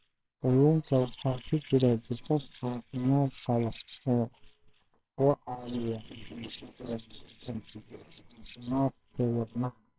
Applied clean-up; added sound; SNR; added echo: neural separator model SepFormer WHAMR!.